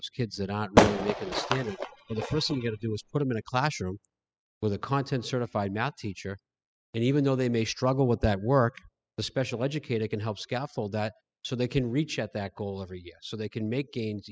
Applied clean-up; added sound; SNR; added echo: classical method spectral subtraction.